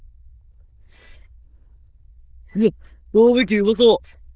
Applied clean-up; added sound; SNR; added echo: neural diffusion model UNIVERSE++.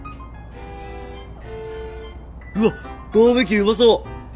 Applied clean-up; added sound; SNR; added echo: none; Dog; 16 dB; none.